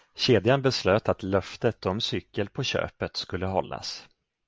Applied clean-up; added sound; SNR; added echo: none; none; none; none.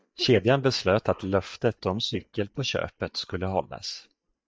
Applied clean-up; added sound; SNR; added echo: neural mask model DeepFilterNet 3.